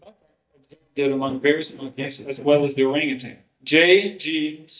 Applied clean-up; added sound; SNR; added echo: neural mask model DeepFilterNet 3.